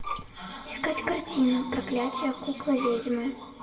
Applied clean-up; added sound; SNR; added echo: none; Bowed string instrument; 10 dB; reverberation time 1.1 s.